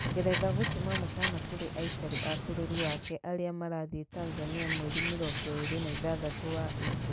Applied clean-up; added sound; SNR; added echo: none; Hands; -3 dB; none.